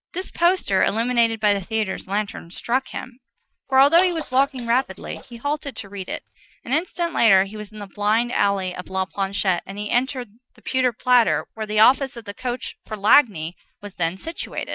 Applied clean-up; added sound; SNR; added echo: neural mask model RNNoise.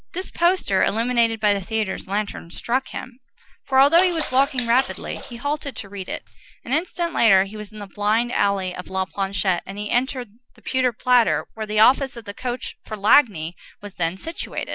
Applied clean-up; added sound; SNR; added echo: none; Sink (filling or washing) / Water / Splash, splatter; 11 dB; none.